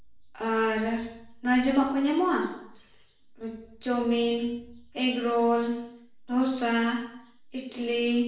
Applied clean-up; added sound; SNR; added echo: none; none; none; reverberation time 0.7 s.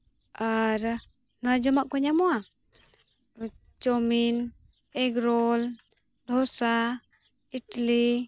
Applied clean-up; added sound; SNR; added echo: none; none; none; none.